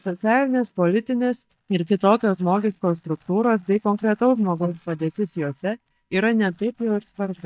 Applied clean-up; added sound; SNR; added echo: neural mask model DeepFilterNet 3.